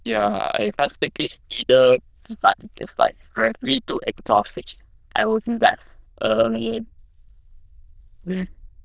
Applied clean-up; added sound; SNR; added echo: neural diffusion model UNIVERSE++.